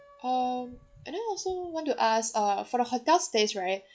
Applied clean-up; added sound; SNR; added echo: classical method log-MMSE.